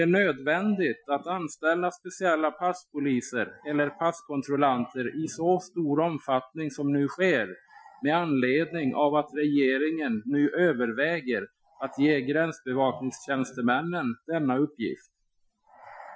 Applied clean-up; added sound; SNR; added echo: classical method Wiener filter.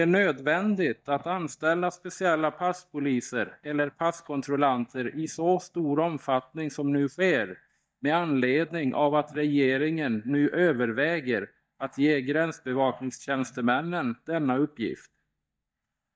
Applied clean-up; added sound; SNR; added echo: neural mask model DeepFilterNet 3.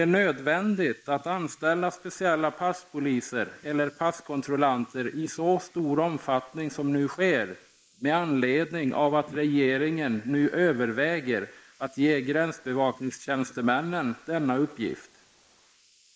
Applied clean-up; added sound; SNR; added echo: neural mask model Resemble Enhance denoiser.